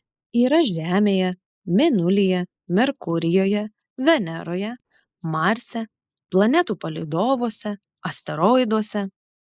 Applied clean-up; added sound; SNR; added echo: neural mask model Resemble Enhance denoiser.